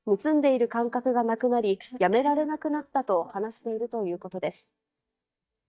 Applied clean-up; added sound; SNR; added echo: neural mask model DeepFilterNet 3.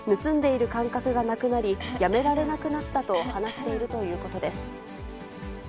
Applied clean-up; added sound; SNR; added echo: none; Cough; 11 dB; none.